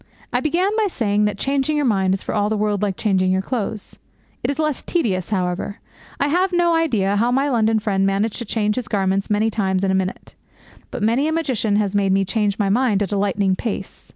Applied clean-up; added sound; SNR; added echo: none; none; none; none.